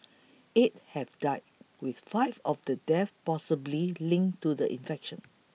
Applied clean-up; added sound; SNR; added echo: none; none; none; none.